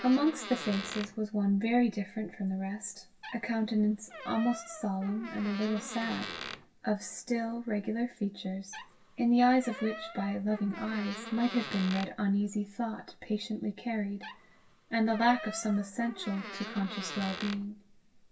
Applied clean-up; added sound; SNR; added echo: none; Door; 14 dB; reverberation time 0.2 s.